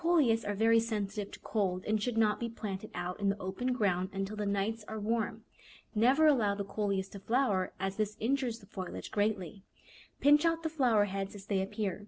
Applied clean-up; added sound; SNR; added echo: none; none; none; none.